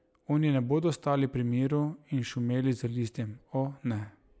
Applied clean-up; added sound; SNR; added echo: none; none; none; none.